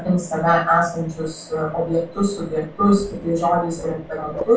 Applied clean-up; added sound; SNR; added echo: none; Mechanisms; 17 dB; reverberation time 0.2 s.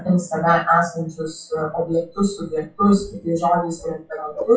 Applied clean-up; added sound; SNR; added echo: classical method WPE with log-MMSE.